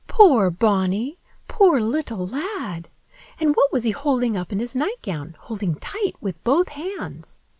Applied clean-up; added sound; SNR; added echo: none; none; none; none.